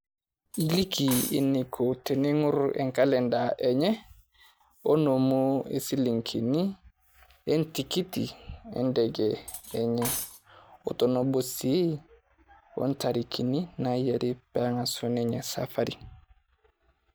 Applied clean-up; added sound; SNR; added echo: none; Cutlery, silverware; 11 dB; none.